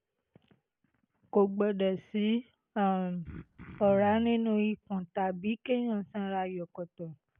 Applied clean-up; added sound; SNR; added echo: none; Cough; 15 dB; none.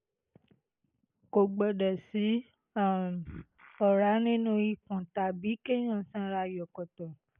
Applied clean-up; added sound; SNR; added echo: neural mask model Resemble Enhance denoiser.